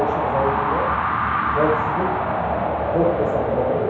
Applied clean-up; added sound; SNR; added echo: none; Wind; -2 dB; reverberation time 0.8 s.